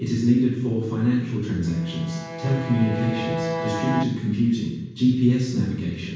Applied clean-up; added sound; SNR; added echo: none; Bowed string instrument; 8 dB; reverberation time 1.2 s.